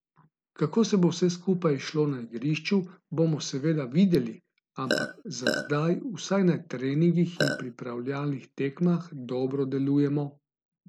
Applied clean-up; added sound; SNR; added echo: neural mask model Resemble Enhance denoiser.